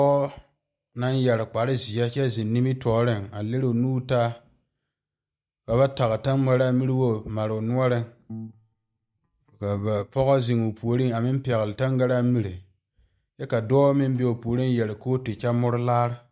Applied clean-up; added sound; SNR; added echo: neural mask model DeepFilterNet 3.